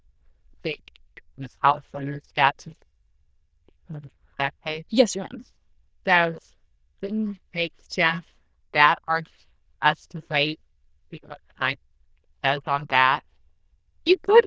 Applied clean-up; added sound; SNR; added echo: neural diffusion model UNIVERSE++.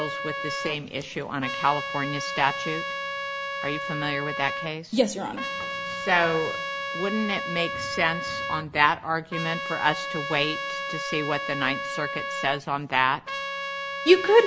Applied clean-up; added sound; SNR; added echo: none; Trumpet; 5 dB; none.